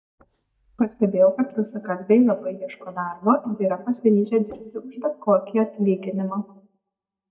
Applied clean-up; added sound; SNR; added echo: neural mask model DeepFilterNet 3.